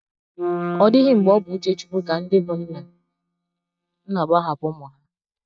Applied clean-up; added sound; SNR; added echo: neural mask model DeepFilterNet 3.